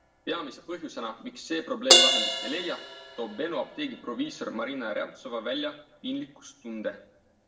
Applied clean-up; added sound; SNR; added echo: none; Crash cymbal; -4 dB; reverberation time 0.6 s.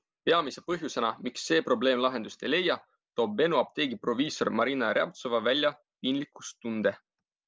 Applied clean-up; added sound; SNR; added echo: none; none; none; none.